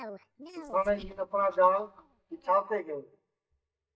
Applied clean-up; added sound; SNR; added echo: neural mask model DeepFilterNet 3.